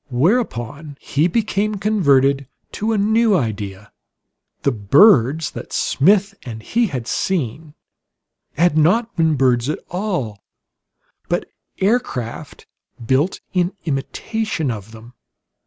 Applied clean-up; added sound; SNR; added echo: none; none; none; none.